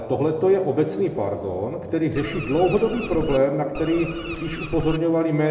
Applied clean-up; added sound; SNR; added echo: none; Bird; 10 dB; reverberation time 2.1 s.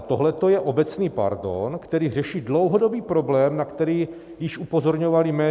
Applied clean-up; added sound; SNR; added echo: none; none; none; none.